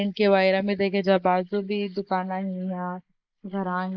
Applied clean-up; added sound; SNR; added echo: neural mask model Resemble Enhance denoiser.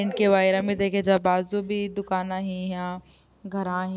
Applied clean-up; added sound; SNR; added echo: none; none; none; none.